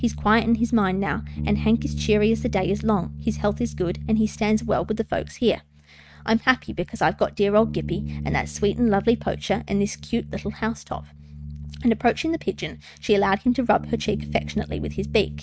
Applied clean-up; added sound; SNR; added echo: neural mask model RNNoise.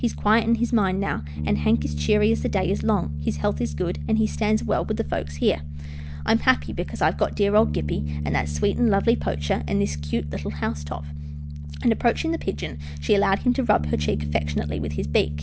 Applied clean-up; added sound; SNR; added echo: none; Bass guitar; 5 dB; none.